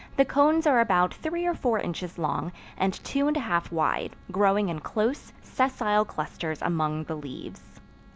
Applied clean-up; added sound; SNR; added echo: none; none; none; none.